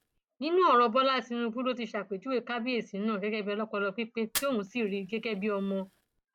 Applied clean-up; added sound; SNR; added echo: none; Fire; 18 dB; none.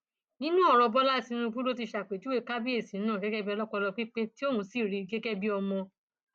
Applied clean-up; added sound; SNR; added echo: none; none; none; none.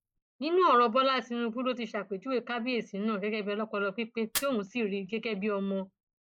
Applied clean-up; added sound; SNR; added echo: neural mask model Resemble Enhance denoiser.